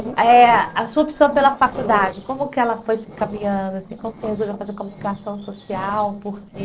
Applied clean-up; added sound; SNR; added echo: neural separator model SepFormer DNS4.